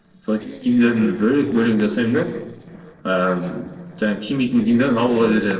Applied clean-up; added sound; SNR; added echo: neural separator model SepFormer DNS4.